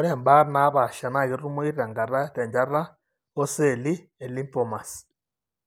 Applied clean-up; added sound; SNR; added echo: none; none; none; none.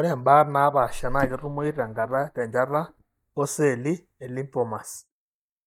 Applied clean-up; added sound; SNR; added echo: neural mask model DeepFilterNet 3.